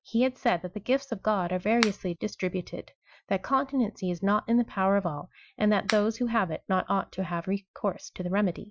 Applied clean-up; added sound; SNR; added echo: classical method Wiener filter.